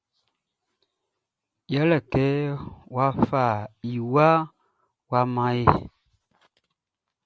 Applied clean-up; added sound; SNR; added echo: none; none; none; none.